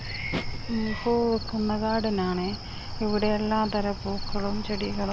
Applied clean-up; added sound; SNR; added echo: none; Cricket; 6 dB; none.